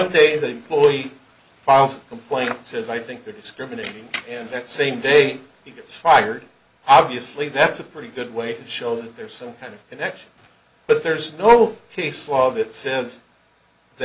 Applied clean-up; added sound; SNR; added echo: none; none; none; none.